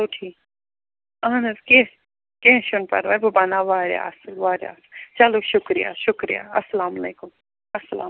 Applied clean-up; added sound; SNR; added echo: none; none; none; none.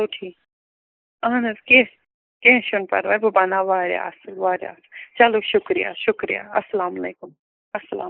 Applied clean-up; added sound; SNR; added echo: neural mask model Resemble Enhance denoiser.